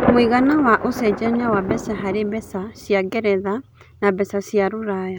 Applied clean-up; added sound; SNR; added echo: none; Thunder; 8 dB; none.